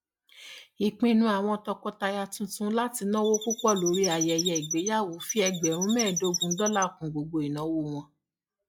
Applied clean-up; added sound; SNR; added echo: classical method log-MMSE.